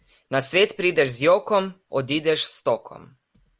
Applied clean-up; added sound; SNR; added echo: none; none; none; none.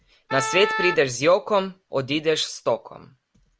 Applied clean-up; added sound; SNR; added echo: none; Wind instrument, woodwind instrument; 5 dB; none.